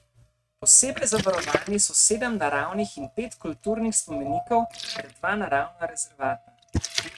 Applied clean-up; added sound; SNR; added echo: neural mask model RNNoise.